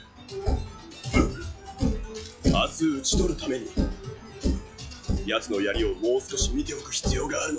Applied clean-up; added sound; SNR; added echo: classical method log-MMSE.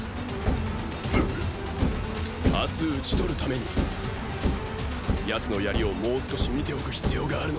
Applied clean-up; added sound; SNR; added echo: none; Thump, thud; 2 dB; none.